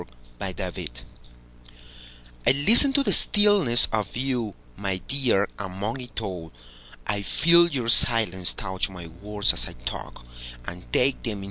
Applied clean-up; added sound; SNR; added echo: none; none; none; none.